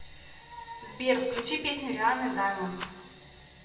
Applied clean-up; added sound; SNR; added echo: none; Rattle; 15 dB; reverberation time 1.4 s.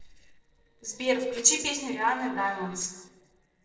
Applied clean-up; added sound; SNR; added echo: neural separator model SepFormer DNS4.